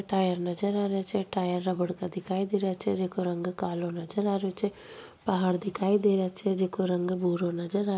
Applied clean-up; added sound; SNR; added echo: none; none; none; none.